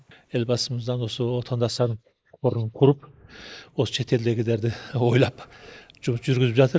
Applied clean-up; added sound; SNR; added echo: neural mask model Resemble Enhance denoiser.